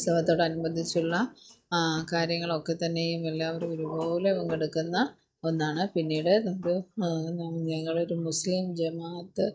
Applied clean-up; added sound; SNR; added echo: neural mask model DeepFilterNet 3.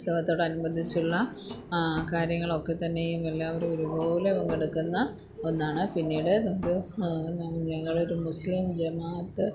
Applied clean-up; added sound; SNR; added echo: none; Drawer open or close; 17 dB; none.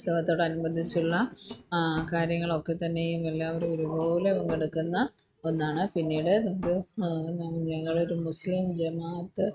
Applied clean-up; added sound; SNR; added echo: neural mask model RNNoise.